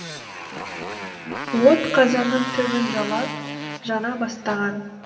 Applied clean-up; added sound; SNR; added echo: none; Motorcycle; 8 dB; reverberation time 2.0 s.